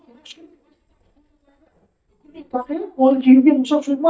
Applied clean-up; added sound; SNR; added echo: neural mask model DeepFilterNet 3.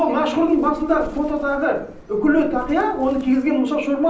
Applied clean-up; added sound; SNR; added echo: none; Bird; 19 dB; reverberation time 0.6 s.